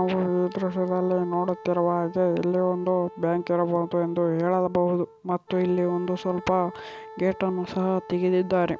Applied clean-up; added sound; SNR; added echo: none; Wind instrument, woodwind instrument; 18 dB; none.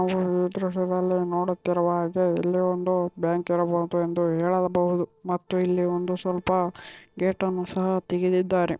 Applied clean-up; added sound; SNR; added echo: neural separator model SepFormer DNS4.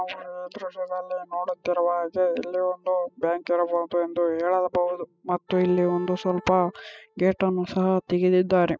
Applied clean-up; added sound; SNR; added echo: classical method spectral subtraction.